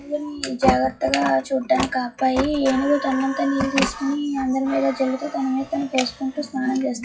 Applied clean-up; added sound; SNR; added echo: classical method WPE with log-MMSE.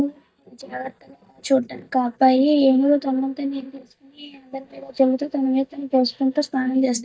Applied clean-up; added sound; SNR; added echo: neural mask model DeepFilterNet 3.